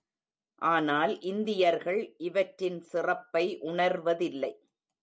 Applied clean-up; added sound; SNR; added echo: none; none; none; none.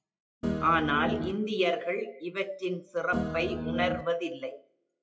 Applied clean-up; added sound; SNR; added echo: classical method WPE with log-MMSE.